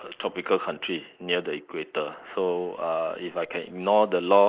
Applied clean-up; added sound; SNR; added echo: neural mask model Resemble Enhance denoiser.